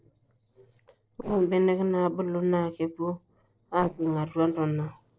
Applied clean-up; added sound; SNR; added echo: neural separator model SepFormer DNS4.